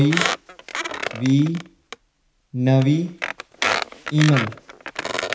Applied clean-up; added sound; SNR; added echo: none; Squeak; 6 dB; reverberation time 0.5 s.